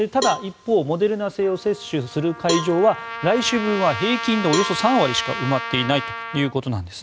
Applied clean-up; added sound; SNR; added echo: none; Trumpet + Cowbell; 8 dB; none.